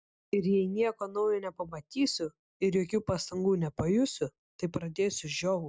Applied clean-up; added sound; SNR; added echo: none; none; none; none.